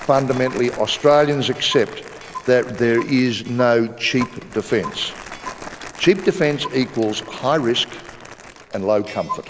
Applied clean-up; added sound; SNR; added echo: none; Clock + Crumpling, crinkling; 15 dB; none.